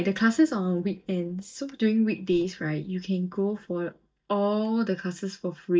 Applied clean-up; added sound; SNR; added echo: neural mask model DeepFilterNet 3.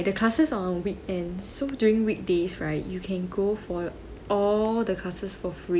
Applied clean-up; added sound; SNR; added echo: none; none; none; none.